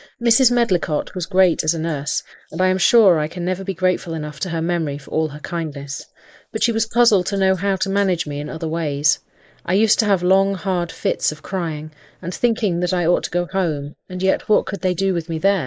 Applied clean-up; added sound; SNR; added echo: neural mask model Resemble Enhance denoiser.